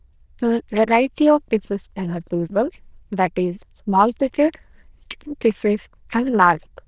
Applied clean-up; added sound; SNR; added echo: neural diffusion model UNIVERSE++.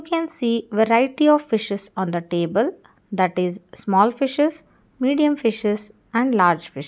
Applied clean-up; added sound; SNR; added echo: none; none; none; none.